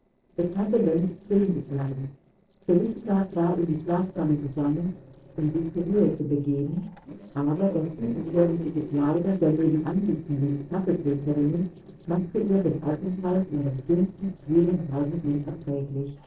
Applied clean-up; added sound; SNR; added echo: neural separator model SepFormer DNS4.